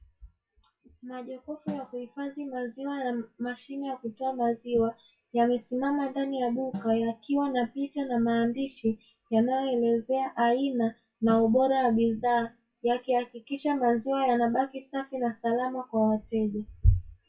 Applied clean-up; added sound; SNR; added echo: classical method WPE with log-MMSE.